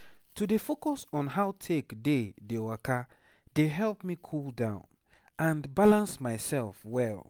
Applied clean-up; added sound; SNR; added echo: none; none; none; none.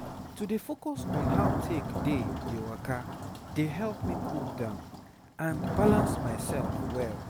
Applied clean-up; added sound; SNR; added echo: none; Thunder / Rain; -1 dB; none.